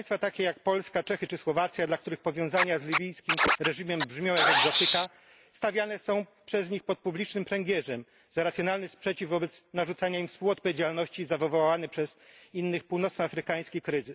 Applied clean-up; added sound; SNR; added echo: none; Scratching (performance technique); -2 dB; none.